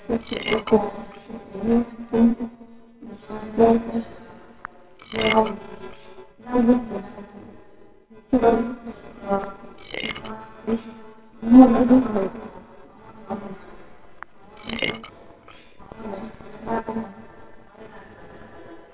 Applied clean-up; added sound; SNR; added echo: neural separator model SepFormer WHAMR!.